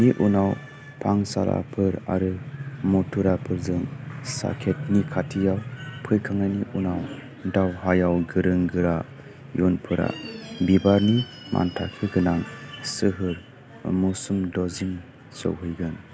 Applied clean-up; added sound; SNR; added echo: none; none; none; none.